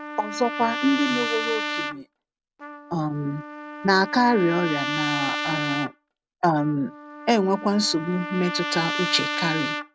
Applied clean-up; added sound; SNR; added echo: none; Trumpet; 5 dB; none.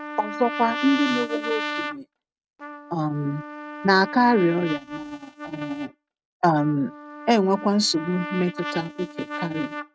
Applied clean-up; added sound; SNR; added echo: neural mask model RNNoise.